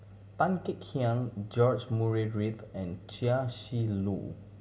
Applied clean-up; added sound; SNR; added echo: none; none; none; reverberation time 1.0 s.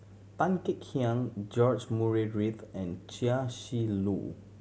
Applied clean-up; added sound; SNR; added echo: none; none; none; none.